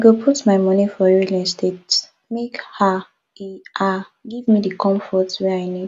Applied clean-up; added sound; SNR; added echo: none; none; none; none.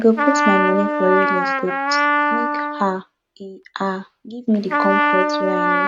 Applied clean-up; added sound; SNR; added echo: neural mask model RNNoise.